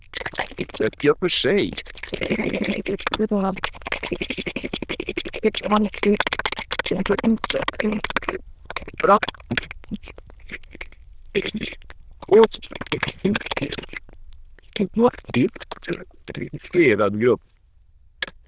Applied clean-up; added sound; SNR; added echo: neural diffusion model UNIVERSE++.